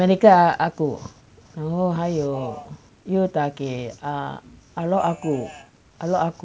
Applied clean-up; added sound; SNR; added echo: none; none; none; none.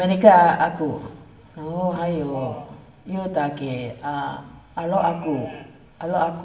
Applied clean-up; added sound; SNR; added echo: none; none; none; reverberation time 1.1 s.